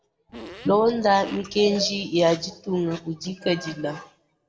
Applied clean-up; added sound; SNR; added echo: none; Fart; 19 dB; reverberation time 0.5 s.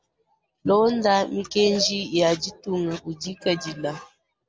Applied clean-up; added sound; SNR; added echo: none; none; none; none.